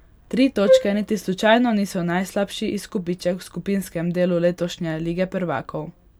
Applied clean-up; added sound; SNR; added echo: none; Wind instrument, woodwind instrument; -2 dB; none.